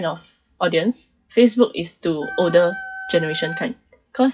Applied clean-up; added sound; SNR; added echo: classical method WPE with log-MMSE.